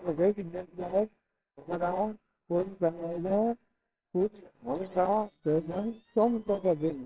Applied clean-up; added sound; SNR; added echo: neural separator model SepFormer WHAMR!.